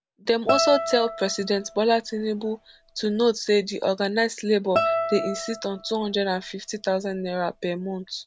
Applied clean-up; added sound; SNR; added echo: none; Guitar; 6 dB; none.